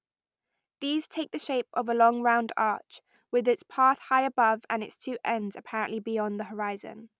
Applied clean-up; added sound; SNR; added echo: none; none; none; none.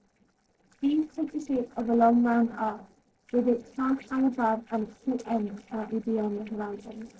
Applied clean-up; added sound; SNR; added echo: neural separator model SepFormer DNS4.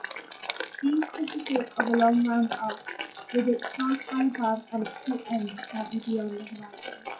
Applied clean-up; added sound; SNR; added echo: classical method WPE with log-MMSE.